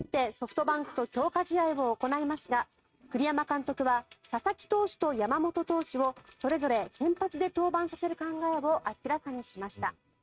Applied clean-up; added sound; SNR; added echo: neural mask model RNNoise.